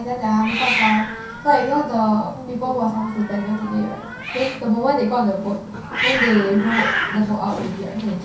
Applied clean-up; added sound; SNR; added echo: none; Hiss; 6 dB; reverberation time 0.5 s.